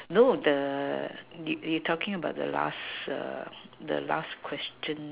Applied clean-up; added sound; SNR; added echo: none; none; none; none.